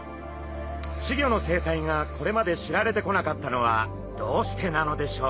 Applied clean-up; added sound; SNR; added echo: none; none; none; none.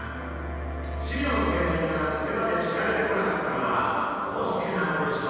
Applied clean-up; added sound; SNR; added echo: none; Wind instrument, woodwind instrument; 20 dB; reverberation time 2.1 s.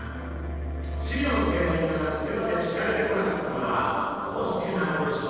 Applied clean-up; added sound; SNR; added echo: neural separator model SepFormer DNS4.